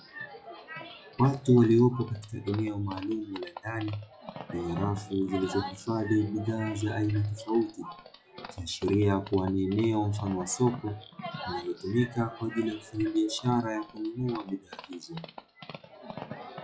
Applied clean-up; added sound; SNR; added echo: classical method log-MMSE.